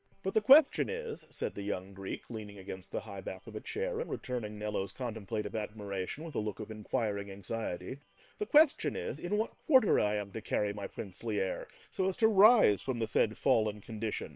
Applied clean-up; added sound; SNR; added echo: neural separator model SepFormer WHAM!.